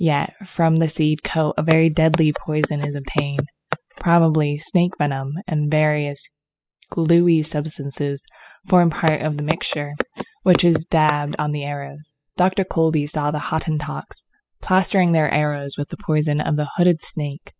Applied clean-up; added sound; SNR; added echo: classical method spectral subtraction.